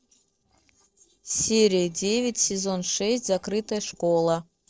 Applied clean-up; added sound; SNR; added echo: neural separator model SepFormer DNS4.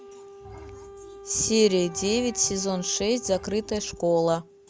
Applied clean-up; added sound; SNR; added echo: none; Bowed string instrument + Wind instrument, woodwind instrument; 17 dB; none.